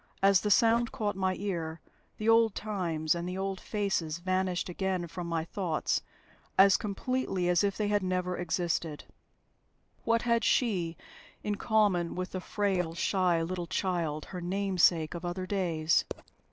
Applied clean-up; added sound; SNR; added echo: neural separator model SepFormer DNS4.